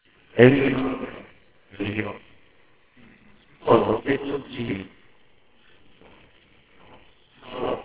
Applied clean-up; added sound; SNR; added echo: neural separator model SepFormer WHAMR!.